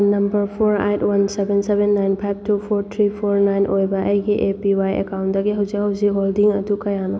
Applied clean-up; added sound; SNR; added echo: none; none; none; none.